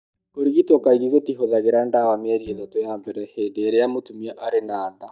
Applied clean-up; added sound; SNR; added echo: neural mask model DeepFilterNet 3.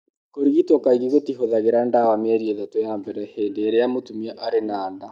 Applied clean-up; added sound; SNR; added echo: neural mask model Resemble Enhance denoiser.